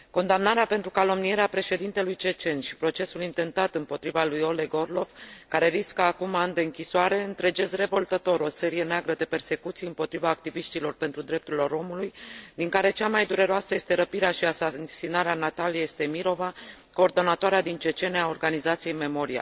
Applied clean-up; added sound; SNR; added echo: none; none; none; none.